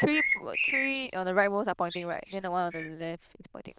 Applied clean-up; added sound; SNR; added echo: neural diffusion model UNIVERSE++.